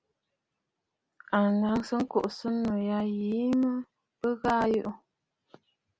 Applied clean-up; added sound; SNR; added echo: none; none; none; none.